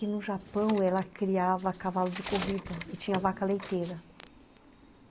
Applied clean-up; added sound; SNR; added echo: none; Bird; 13 dB; none.